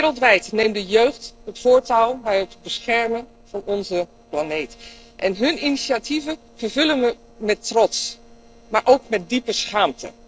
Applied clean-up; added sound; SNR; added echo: neural separator model SepFormer DNS4.